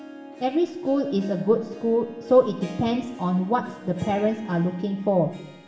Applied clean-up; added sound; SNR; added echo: none; Harp; 17 dB; reverberation time 0.9 s.